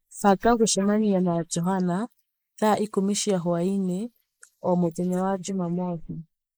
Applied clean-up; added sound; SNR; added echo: neural mask model Resemble Enhance denoiser.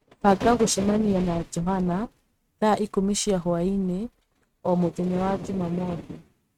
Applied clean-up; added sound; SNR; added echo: neural mask model RNNoise.